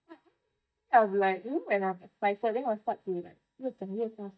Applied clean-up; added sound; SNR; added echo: neural mask model DeepFilterNet 3.